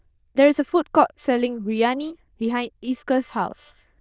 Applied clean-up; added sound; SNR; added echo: neural diffusion model UNIVERSE++.